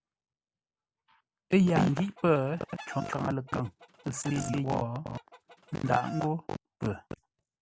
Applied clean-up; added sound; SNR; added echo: none; Chicken, rooster; 17 dB; none.